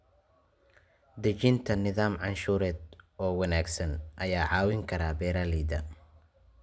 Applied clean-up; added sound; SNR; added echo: none; none; none; none.